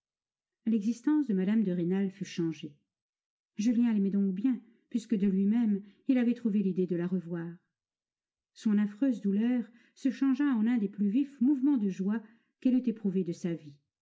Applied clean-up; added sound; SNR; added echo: none; none; none; none.